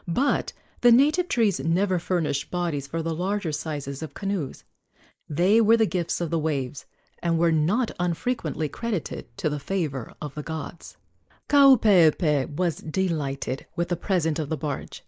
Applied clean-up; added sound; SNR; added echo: neural mask model Resemble Enhance denoiser.